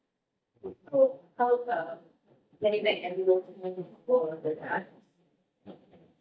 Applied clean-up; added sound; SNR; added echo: neural mask model DeepFilterNet 3.